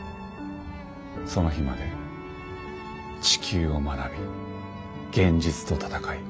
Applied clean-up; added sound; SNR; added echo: none; none; none; none.